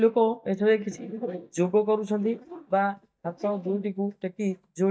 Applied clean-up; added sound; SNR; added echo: neural mask model DeepFilterNet 3.